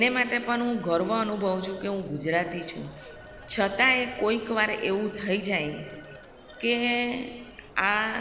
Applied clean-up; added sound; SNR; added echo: none; Telephone; 19 dB; none.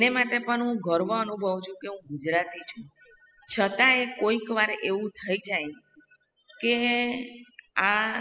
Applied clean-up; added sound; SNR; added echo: classical method spectral subtraction.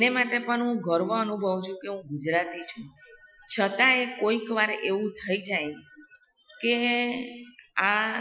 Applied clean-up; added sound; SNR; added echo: classical method Wiener filter.